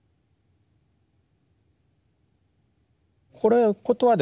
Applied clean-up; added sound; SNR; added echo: none; none; none; none.